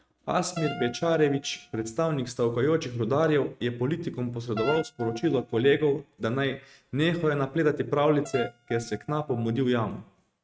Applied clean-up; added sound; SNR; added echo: neural mask model RNNoise.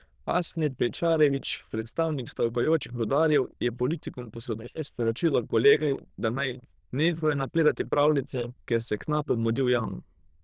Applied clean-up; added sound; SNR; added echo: neural diffusion model UNIVERSE++.